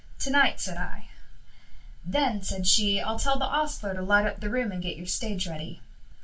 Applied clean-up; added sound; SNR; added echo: none; none; none; reverberation time 0.2 s.